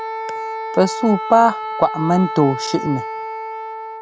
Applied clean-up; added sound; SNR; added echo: none; Wind instrument, woodwind instrument; 7 dB; none.